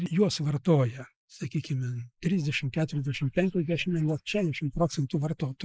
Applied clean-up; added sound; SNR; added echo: neural mask model Resemble Enhance denoiser.